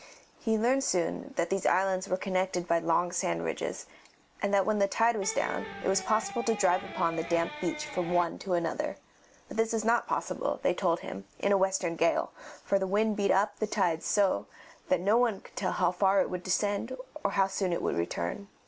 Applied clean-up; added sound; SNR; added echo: none; Electric guitar; 11 dB; none.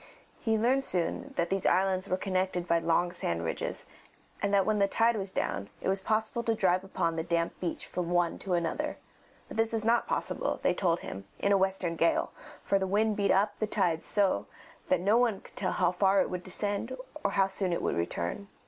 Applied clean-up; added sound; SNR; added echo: none; none; none; none.